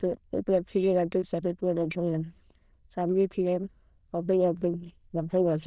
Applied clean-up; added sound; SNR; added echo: neural diffusion model UNIVERSE++.